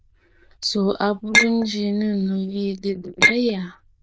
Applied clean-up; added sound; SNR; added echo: neural diffusion model UNIVERSE++.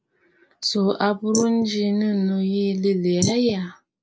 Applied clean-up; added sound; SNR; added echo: neural mask model Resemble Enhance denoiser.